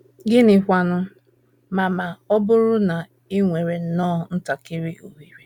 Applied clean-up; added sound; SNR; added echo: none; none; none; none.